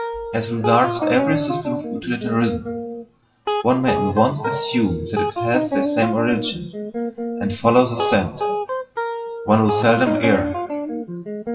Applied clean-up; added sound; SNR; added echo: classical method WPE with log-MMSE.